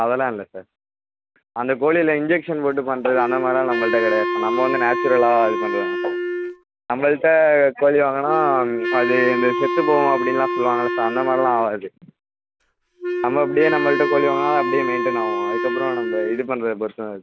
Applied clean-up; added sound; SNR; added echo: none; Wind instrument, woodwind instrument; 2 dB; none.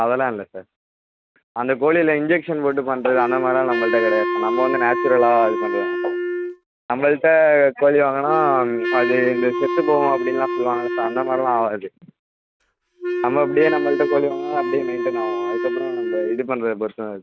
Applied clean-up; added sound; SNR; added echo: neural mask model RNNoise.